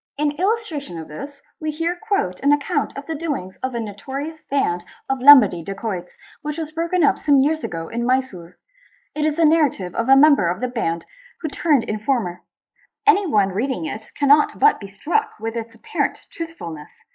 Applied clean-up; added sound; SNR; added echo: neural mask model Resemble Enhance denoiser.